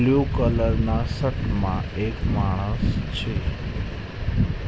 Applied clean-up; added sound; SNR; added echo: none; none; none; none.